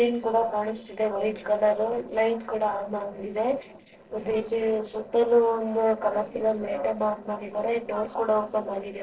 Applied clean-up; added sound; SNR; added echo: neural separator model SepFormer DNS4.